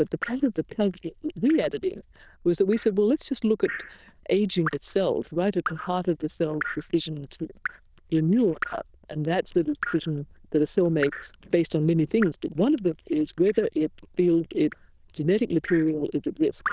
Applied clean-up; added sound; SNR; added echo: neural diffusion model UNIVERSE++.